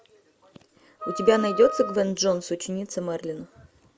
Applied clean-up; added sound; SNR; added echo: none; Wind instrument, woodwind instrument; 9 dB; none.